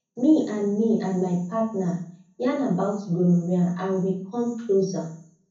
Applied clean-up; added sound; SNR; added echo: none; none; none; reverberation time 0.6 s.